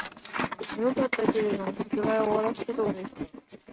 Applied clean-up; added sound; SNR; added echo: neural mask model RNNoise.